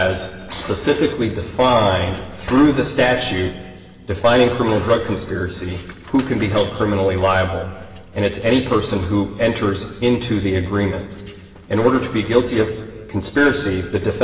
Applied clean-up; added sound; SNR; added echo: none; none; none; reverberation time 2.0 s.